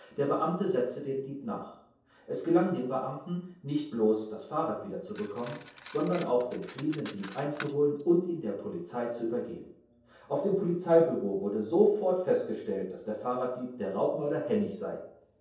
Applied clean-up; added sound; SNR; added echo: none; Cutlery, silverware; 15 dB; reverberation time 0.7 s.